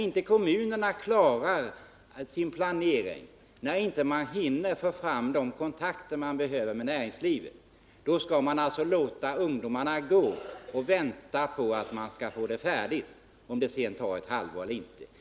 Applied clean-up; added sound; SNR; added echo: none; none; none; none.